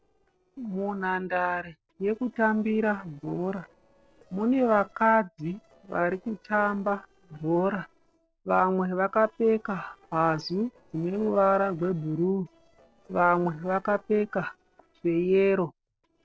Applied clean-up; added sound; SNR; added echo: neural separator model SepFormer DNS4.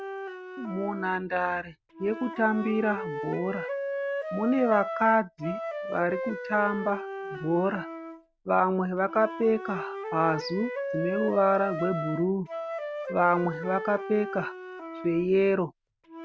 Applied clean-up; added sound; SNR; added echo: none; Wind instrument, woodwind instrument; 8 dB; none.